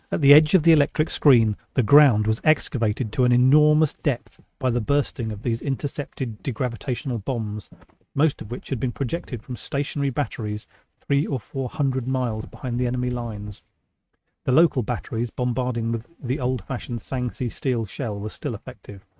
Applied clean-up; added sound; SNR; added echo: neural mask model RNNoise.